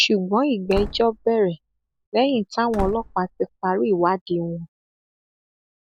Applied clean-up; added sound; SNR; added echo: none; Slam / Wood; 12 dB; none.